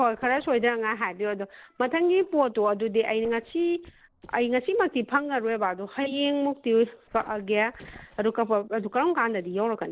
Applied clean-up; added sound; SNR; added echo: neural separator model SepFormer DNS4.